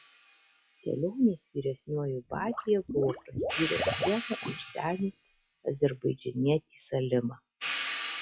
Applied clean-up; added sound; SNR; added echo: classical method log-MMSE.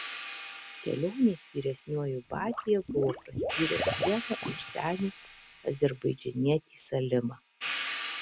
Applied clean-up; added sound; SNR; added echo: none; Hi-hat + Liquid; 6 dB; none.